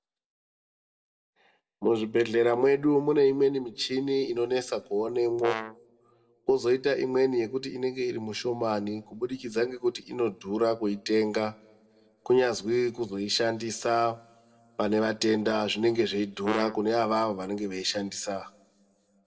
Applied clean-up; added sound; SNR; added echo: none; Brass instrument; 9 dB; reverberation time 0.9 s.